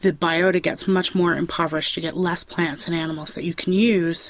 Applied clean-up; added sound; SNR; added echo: none; none; none; none.